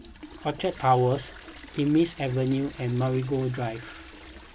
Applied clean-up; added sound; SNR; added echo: none; Toilet flush; 19 dB; none.